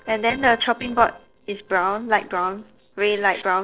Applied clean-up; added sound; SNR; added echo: neural separator model SepFormer DNS4.